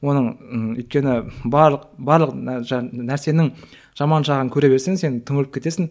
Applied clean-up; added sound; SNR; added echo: none; none; none; none.